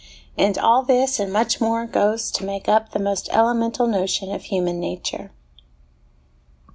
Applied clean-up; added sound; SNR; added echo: none; none; none; none.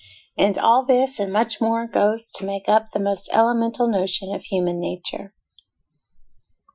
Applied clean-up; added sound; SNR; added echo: classical method Wiener filter.